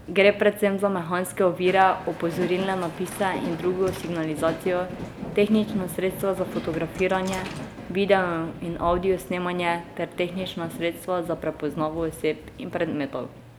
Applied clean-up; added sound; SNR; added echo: none; Train; 12 dB; none.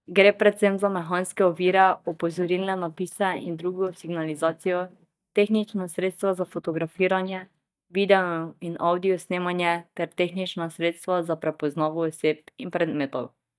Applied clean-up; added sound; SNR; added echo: neural mask model DeepFilterNet 3.